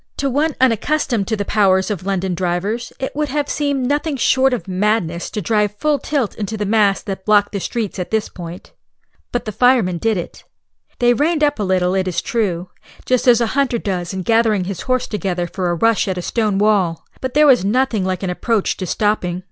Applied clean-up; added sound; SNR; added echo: none; none; none; none.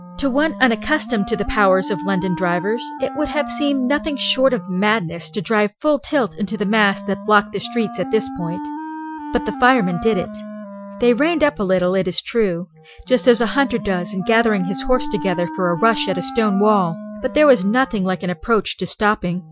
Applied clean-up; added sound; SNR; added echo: classical method Wiener filter.